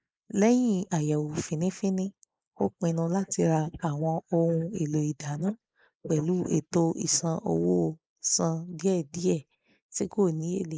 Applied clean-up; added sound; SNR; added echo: neural mask model Resemble Enhance denoiser.